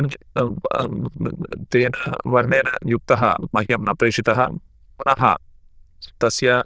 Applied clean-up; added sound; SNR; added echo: neural diffusion model UNIVERSE++.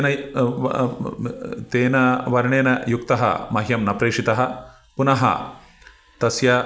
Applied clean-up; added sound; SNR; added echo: none; none; none; none.